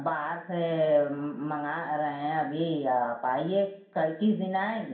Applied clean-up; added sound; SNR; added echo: none; none; none; reverberation time 0.5 s.